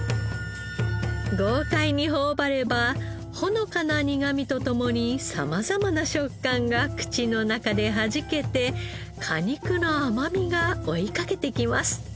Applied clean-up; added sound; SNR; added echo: none; none; none; none.